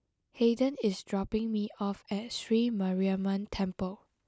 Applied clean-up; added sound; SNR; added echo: none; none; none; none.